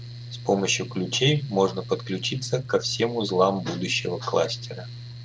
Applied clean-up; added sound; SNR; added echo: none; Mechanical fan; 12 dB; none.